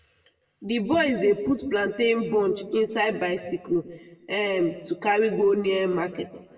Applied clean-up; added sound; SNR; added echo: none; none; none; reverberation time 1.1 s.